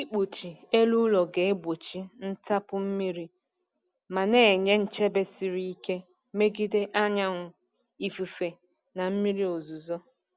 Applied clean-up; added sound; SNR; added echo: none; none; none; none.